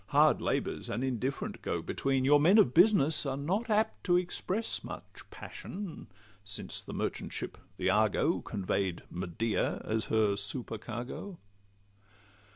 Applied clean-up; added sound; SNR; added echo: none; none; none; none.